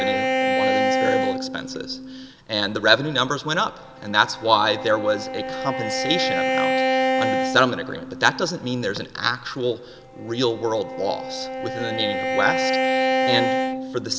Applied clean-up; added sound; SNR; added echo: none; Bowed string instrument; 1 dB; none.